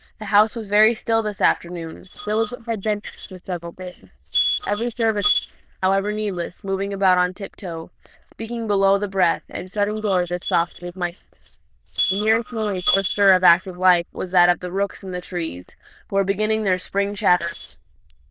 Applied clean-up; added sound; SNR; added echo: neural diffusion model UNIVERSE++.